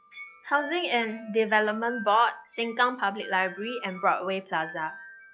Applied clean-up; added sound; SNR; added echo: classical method log-MMSE.